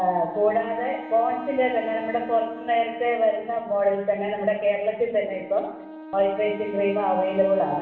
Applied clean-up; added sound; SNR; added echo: none; Wind instrument, woodwind instrument; 15 dB; reverberation time 0.9 s.